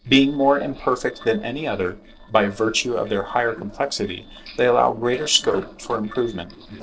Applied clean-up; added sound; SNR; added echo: neural separator model SepFormer DNS4.